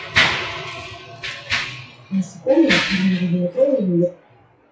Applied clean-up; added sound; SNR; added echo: classical method WPE with log-MMSE.